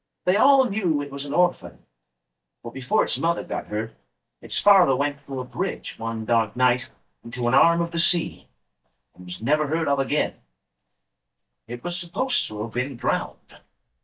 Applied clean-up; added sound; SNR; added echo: neural mask model DeepFilterNet 3.